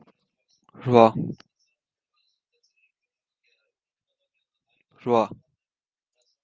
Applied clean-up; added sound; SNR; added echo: none; none; none; none.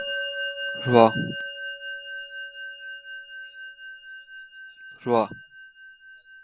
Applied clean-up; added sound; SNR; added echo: none; Musical instrument; 7 dB; none.